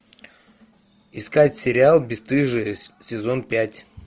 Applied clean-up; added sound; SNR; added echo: none; none; none; none.